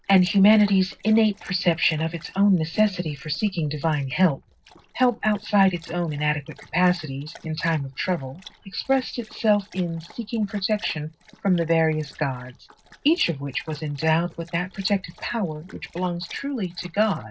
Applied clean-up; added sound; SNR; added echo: neural separator model SepFormer DNS4.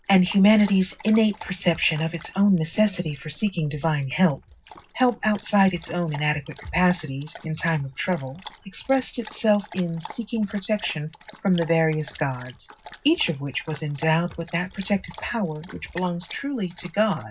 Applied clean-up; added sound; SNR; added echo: none; Dog; 19 dB; reverberation time 0.4 s.